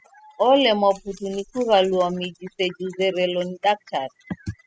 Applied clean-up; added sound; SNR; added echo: classical method spectral subtraction.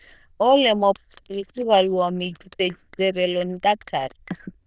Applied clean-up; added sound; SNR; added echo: neural diffusion model UNIVERSE++.